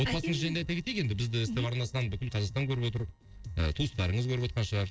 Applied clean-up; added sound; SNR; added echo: neural separator model SepFormer DNS4.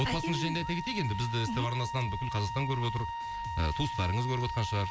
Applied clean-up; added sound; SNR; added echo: none; Wind instrument, woodwind instrument; 6 dB; none.